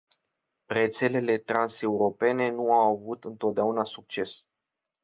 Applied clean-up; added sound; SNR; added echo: none; none; none; none.